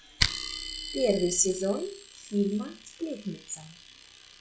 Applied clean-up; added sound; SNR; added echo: classical method log-MMSE.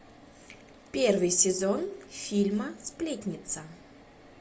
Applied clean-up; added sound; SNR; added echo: none; none; none; none.